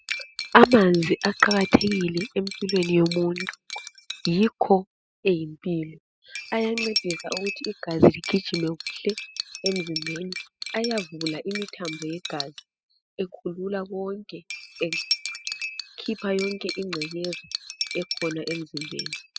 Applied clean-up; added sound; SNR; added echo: classical method spectral subtraction.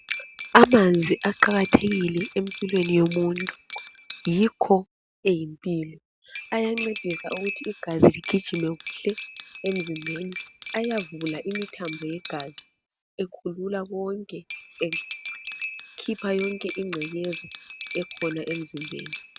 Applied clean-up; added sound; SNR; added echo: none; Cutlery, silverware; 10 dB; none.